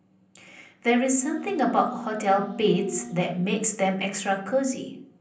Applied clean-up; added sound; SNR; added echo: none; Wind instrument, woodwind instrument; 14 dB; reverberation time 0.6 s.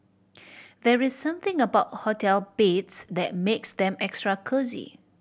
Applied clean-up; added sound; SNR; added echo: none; none; none; none.